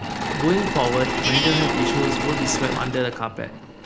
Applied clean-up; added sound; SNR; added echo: none; Livestock, farm animals, working animals + Engine / Mechanisms; 0 dB; none.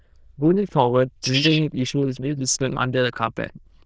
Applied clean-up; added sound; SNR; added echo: neural diffusion model UNIVERSE++.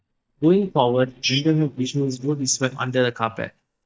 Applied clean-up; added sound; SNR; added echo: neural mask model DeepFilterNet 3.